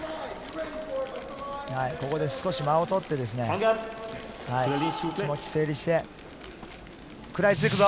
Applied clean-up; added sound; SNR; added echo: none; Crumpling, crinkling; 19 dB; none.